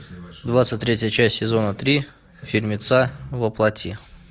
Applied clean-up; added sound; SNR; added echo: none; none; none; none.